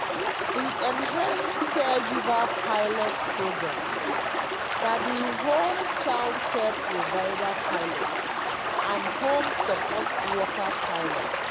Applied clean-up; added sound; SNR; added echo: none; Stream; -2 dB; none.